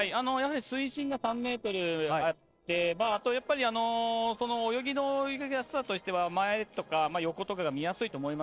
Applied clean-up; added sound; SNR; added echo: neural separator model SepFormer DNS4.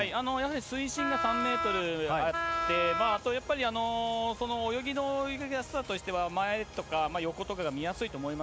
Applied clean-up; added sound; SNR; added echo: none; Wind instrument, woodwind instrument; 1 dB; none.